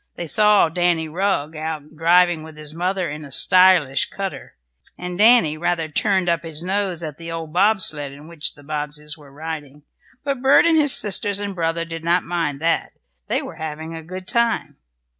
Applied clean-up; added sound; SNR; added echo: none; none; none; none.